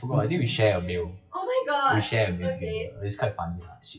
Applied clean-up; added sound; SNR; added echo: classical method WPE with log-MMSE.